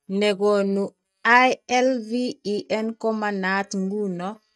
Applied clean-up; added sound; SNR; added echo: neural mask model DeepFilterNet 3.